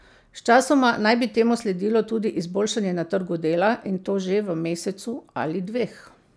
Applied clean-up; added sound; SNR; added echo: none; none; none; none.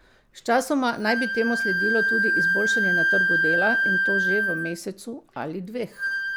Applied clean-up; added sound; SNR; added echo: none; Wind instrument, woodwind instrument; -3 dB; none.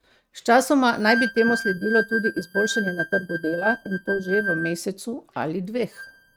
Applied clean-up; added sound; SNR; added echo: neural mask model RNNoise.